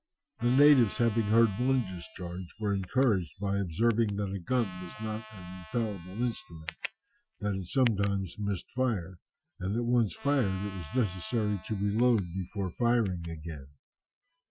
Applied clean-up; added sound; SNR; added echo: classical method Wiener filter.